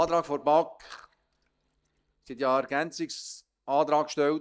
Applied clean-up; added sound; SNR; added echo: neural mask model DeepFilterNet 3.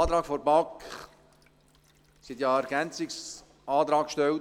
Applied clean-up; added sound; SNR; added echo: none; Sink (filling or washing); 19 dB; none.